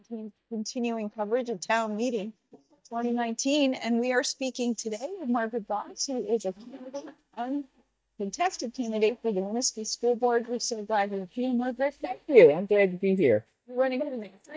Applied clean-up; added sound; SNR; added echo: neural mask model DeepFilterNet 3.